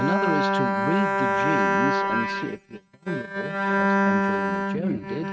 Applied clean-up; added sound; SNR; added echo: neural mask model RNNoise.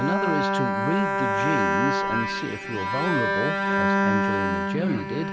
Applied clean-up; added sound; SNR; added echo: none; Bowed string instrument; -5 dB; none.